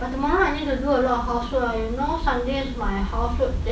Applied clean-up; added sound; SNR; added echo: none; none; none; none.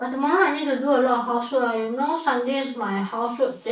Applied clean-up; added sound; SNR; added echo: neural mask model Resemble Enhance denoiser.